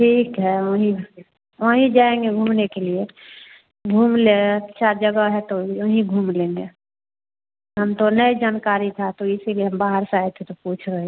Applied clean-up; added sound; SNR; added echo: none; none; none; none.